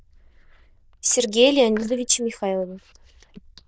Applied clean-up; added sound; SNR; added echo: neural diffusion model UNIVERSE++.